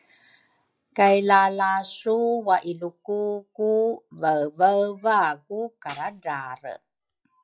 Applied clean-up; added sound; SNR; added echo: classical method log-MMSE.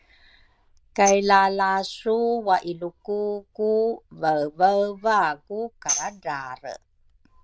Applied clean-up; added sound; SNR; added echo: neural diffusion model UNIVERSE++.